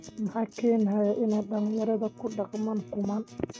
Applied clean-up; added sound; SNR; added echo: neural mask model RNNoise.